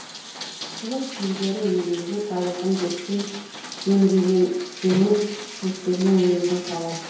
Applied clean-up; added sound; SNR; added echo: none; Rain; 13 dB; reverberation time 1.0 s.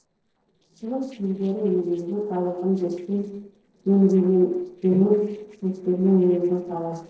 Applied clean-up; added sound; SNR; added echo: neural separator model SepFormer DNS4.